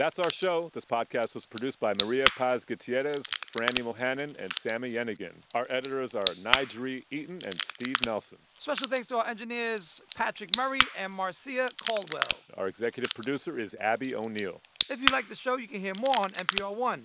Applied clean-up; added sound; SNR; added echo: none; Crack / Crackle; 1 dB; none.